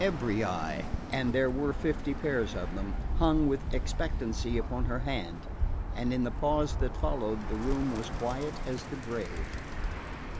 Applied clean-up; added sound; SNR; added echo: none; Bird; 1 dB; none.